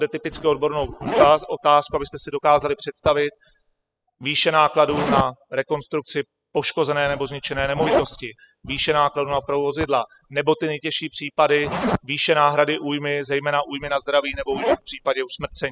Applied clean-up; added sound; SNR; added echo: classical method spectral subtraction.